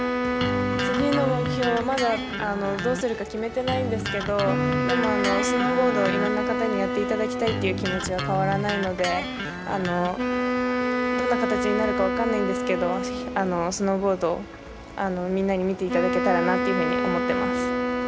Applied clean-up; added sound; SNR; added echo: none; Electric guitar + Wind instrument, woodwind instrument; 0 dB; none.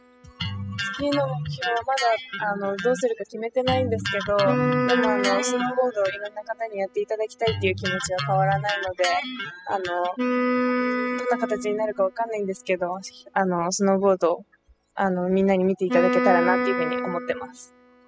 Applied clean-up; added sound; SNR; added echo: classical method spectral subtraction.